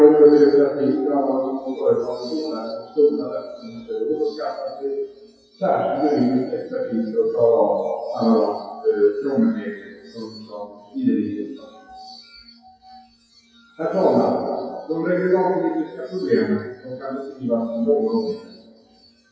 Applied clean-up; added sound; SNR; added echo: classical method WPE with log-MMSE.